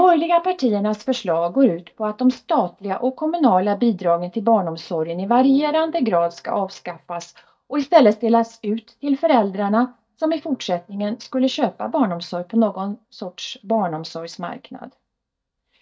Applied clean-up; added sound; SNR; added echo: neural mask model DeepFilterNet 3.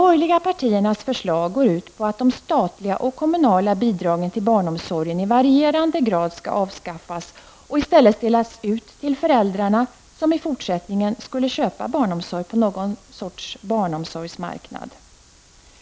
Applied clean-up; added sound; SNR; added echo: none; none; none; none.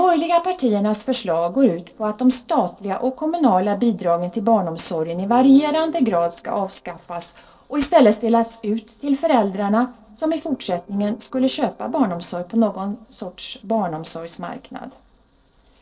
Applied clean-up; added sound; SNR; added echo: neural separator model SepFormer DNS4.